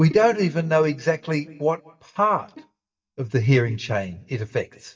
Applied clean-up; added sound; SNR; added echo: neural mask model DeepFilterNet 3.